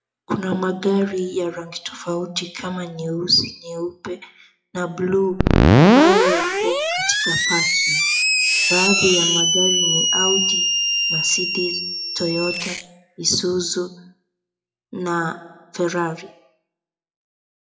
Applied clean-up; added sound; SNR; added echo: classical method WPE with log-MMSE.